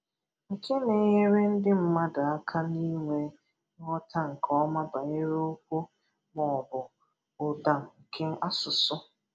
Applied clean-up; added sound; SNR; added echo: none; none; none; none.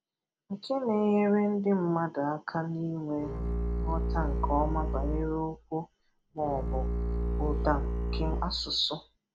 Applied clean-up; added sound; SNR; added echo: none; Bowed string instrument; 0 dB; none.